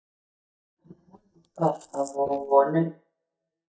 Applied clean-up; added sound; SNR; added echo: neural mask model DeepFilterNet 3.